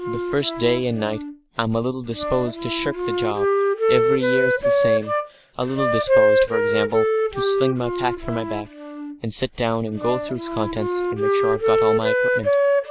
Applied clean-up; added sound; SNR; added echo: none; Wind instrument, woodwind instrument; -3 dB; none.